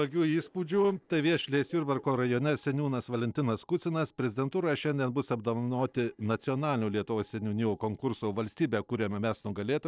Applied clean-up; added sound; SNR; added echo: neural separator model SepFormer DNS4.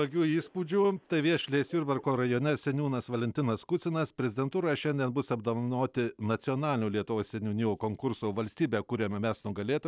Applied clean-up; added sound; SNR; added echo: none; none; none; none.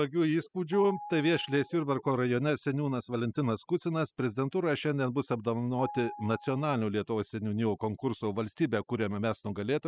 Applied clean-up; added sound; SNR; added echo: classical method spectral subtraction.